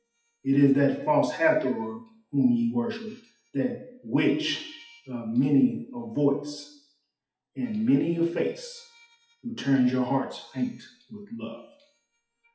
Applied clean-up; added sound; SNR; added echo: classical method WPE with log-MMSE.